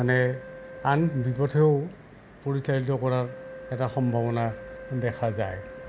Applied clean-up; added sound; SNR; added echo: none; Wind instrument, woodwind instrument; 16 dB; none.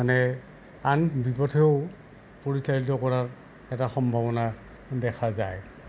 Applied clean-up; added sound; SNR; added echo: none; none; none; none.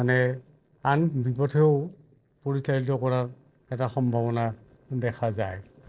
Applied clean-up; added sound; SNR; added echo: neural separator model SepFormer DNS4.